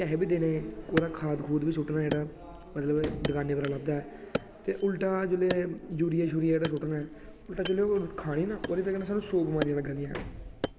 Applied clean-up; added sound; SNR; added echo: none; Sliding door + Wood; 10 dB; none.